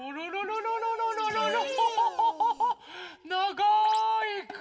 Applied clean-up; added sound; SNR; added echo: none; none; none; reverberation time 1.0 s.